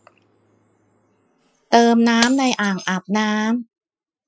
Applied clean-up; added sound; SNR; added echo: classical method Wiener filter.